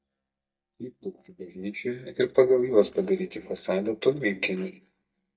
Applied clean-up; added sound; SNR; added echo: neural mask model DeepFilterNet 3.